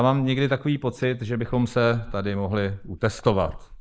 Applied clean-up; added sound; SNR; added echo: neural mask model Resemble Enhance denoiser.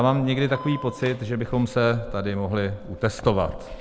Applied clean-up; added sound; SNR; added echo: none; Wind instrument, woodwind instrument + Alarm; 14 dB; none.